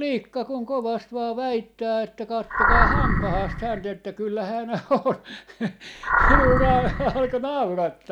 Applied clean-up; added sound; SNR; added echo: none; Animal; -5 dB; none.